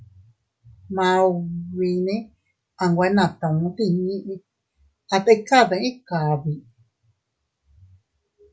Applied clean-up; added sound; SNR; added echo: none; none; none; none.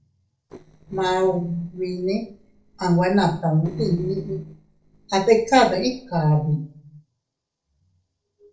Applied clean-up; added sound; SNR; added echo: neural separator model SepFormer DNS4.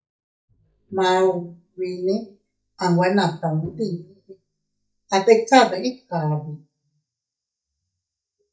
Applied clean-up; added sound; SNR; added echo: neural mask model DeepFilterNet 3.